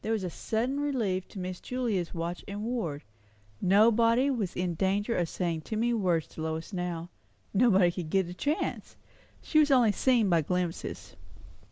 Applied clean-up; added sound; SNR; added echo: none; none; none; none.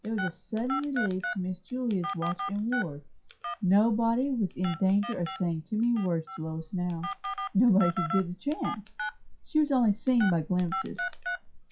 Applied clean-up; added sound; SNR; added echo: classical method WPE with log-MMSE.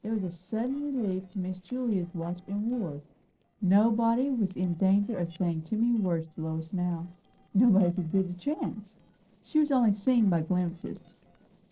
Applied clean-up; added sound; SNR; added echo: neural separator model SepFormer DNS4.